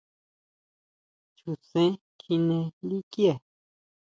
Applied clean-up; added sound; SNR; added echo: none; none; none; none.